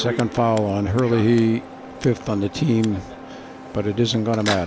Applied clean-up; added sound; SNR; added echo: none; Scissors + Brass instrument; 15 dB; none.